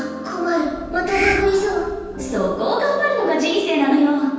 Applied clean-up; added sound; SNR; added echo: none; Hiss; 9 dB; reverberation time 1.2 s.